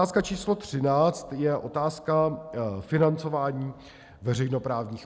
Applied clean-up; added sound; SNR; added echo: none; none; none; none.